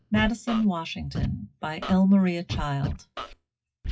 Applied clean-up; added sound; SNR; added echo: classical method WPE with log-MMSE.